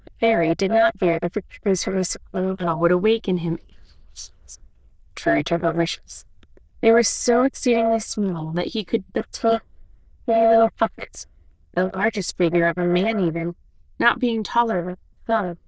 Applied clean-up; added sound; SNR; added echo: neural diffusion model UNIVERSE++.